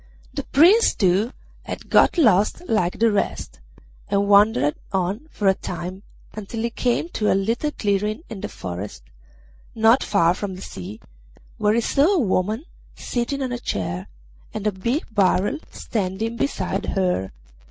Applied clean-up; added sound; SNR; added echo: none; none; none; none.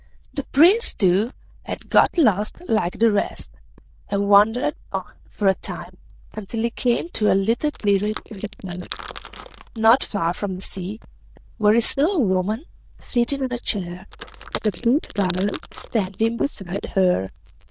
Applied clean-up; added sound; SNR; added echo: neural diffusion model UNIVERSE++.